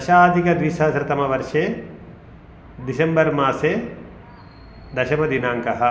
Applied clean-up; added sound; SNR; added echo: none; none; none; none.